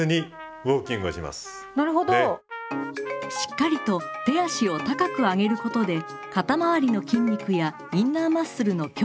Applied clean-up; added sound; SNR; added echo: none; Trumpet; 14 dB; none.